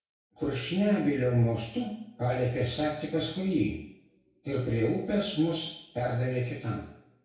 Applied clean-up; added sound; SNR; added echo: none; none; none; reverberation time 0.6 s.